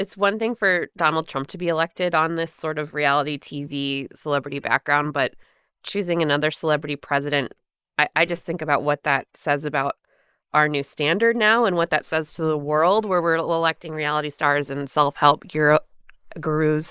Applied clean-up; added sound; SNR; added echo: neural mask model Resemble Enhance denoiser.